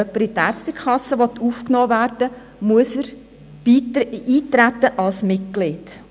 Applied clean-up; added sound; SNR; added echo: none; none; none; none.